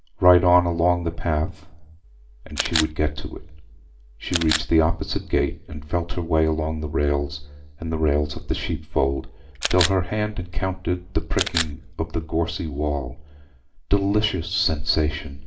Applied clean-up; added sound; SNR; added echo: none; Camera; 9 dB; reverberation time 0.4 s.